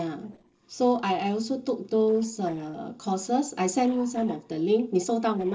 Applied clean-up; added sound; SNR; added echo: neural separator model SepFormer DNS4.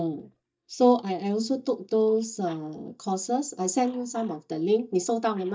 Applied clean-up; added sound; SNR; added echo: neural mask model DeepFilterNet 3.